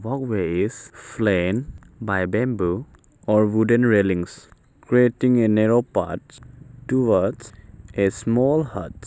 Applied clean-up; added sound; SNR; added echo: none; none; none; none.